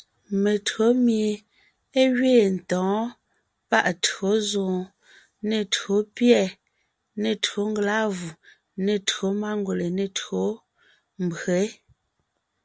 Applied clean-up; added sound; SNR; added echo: none; none; none; none.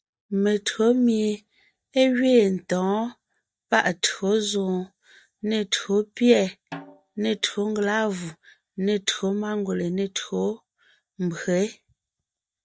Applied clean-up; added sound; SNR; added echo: neural mask model DeepFilterNet 3.